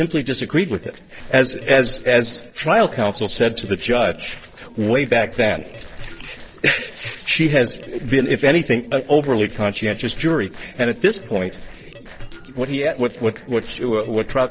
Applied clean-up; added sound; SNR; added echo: neural separator model SepFormer DNS4.